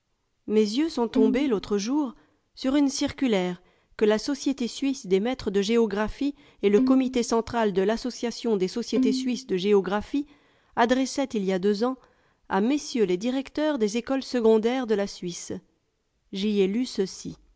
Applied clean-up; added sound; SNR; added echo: none; Bowed string instrument; 4 dB; none.